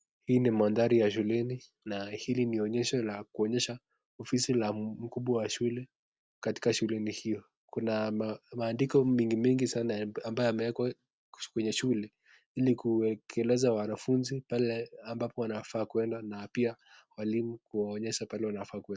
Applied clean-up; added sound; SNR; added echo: none; none; none; none.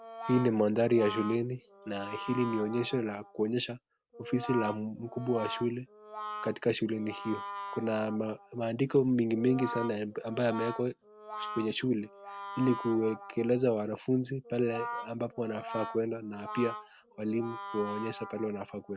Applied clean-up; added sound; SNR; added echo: none; Brass instrument; 11 dB; none.